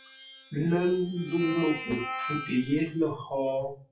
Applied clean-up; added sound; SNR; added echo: classical method WPE with log-MMSE.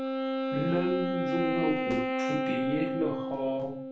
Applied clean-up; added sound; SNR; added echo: none; Wind instrument, woodwind instrument; -1 dB; reverberation time 0.3 s.